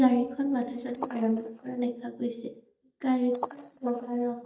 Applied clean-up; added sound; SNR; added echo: neural mask model DeepFilterNet 3.